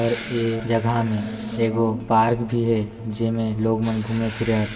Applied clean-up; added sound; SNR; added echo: none; Writing; 17 dB; reverberation time 1.5 s.